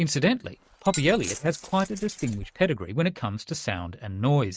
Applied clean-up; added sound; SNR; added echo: neural mask model RNNoise.